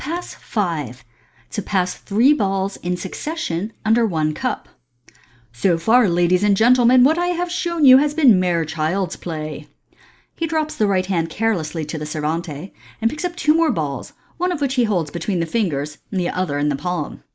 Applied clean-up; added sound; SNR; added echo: neural mask model Resemble Enhance denoiser.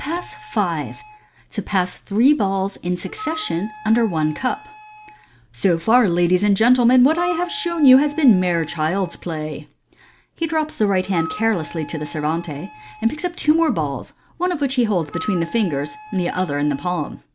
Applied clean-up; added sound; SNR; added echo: none; Wind instrument, woodwind instrument; 19 dB; none.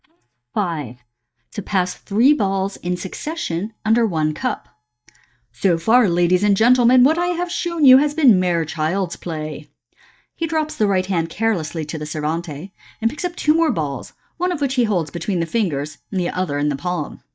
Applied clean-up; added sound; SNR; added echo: neural mask model DeepFilterNet 3.